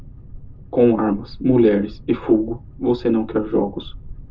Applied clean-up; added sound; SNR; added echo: none; Boat, Water vehicle; 17 dB; reverberation time 0.2 s.